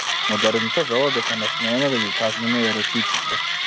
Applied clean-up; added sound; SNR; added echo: none; Mechanisms; -1 dB; none.